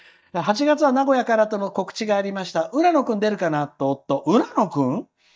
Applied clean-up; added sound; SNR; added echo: neural mask model DeepFilterNet 3.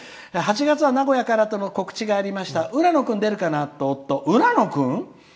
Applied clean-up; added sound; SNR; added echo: none; none; none; none.